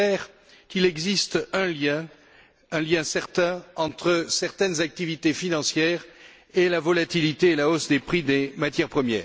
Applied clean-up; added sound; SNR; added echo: none; none; none; none.